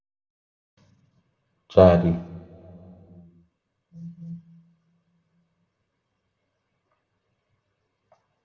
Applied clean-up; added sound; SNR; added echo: none; none; none; reverberation time 1.3 s.